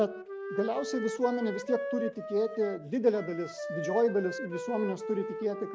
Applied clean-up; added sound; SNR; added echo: none; Wind instrument, woodwind instrument; 7 dB; none.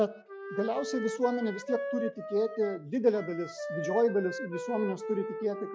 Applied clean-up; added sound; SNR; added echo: classical method log-MMSE.